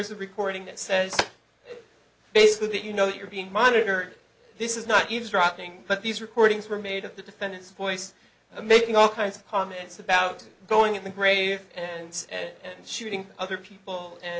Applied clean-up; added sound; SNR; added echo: none; none; none; none.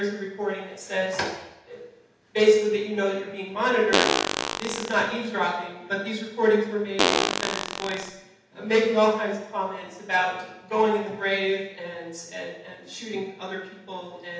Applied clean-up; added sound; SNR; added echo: none; Fart; -1 dB; reverberation time 0.8 s.